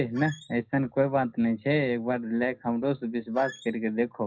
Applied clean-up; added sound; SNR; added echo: classical method WPE with log-MMSE.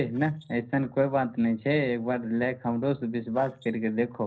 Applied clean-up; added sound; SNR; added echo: neural separator model SepFormer DNS4.